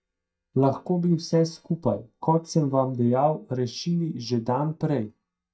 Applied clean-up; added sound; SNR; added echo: neural mask model DeepFilterNet 3.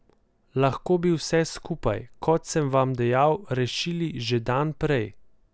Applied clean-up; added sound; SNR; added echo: none; none; none; none.